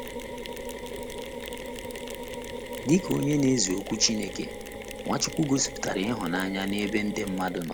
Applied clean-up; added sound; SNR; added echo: none; Mechanisms; 8 dB; none.